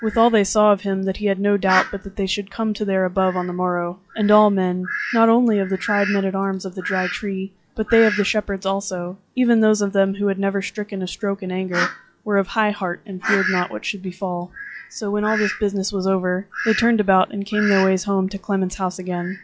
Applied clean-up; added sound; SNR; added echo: classical method log-MMSE.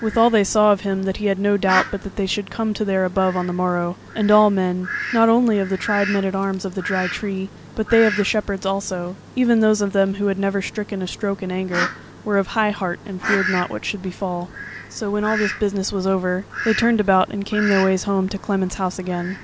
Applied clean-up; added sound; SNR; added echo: none; Fowl; 11 dB; none.